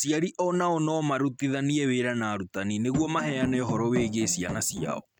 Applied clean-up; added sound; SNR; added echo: neural mask model RNNoise.